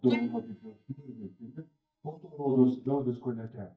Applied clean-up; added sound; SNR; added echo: neural mask model DeepFilterNet 3.